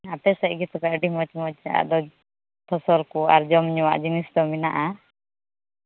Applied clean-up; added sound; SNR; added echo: none; none; none; none.